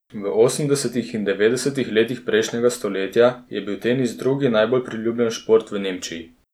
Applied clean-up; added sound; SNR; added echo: none; none; none; none.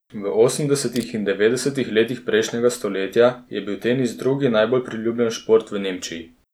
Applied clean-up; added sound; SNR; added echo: none; Crushing; 20 dB; none.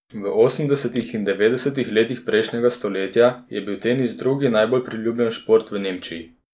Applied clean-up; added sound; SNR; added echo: neural mask model Resemble Enhance denoiser.